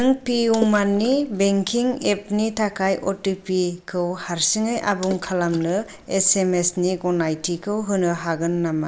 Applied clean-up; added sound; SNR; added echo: neural mask model Resemble Enhance denoiser.